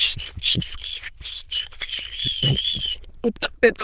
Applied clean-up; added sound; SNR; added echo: neural diffusion model UNIVERSE++.